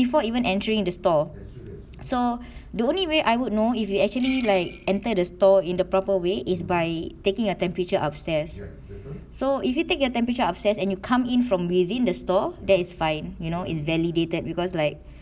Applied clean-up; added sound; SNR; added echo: none; Bell; -3 dB; none.